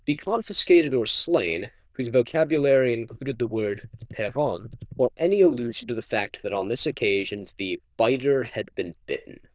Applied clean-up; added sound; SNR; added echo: neural diffusion model UNIVERSE++.